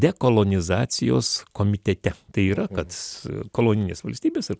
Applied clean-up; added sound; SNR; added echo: none; none; none; none.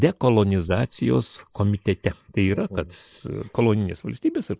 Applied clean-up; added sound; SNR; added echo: neural mask model Resemble Enhance denoiser.